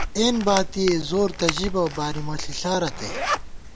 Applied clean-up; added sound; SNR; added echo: none; Zipper (clothing); 5 dB; none.